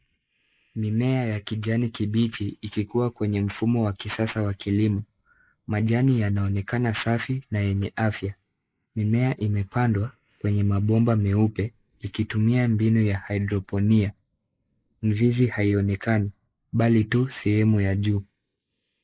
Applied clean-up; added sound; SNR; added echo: neural mask model Resemble Enhance denoiser.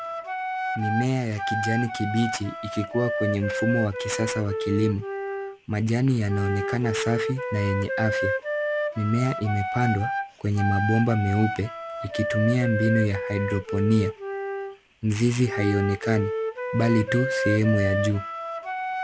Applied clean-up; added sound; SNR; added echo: none; Wind instrument, woodwind instrument; 4 dB; none.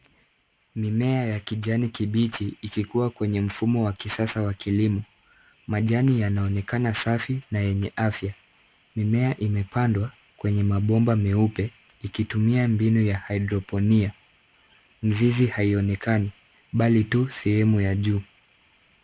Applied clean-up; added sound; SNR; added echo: none; none; none; none.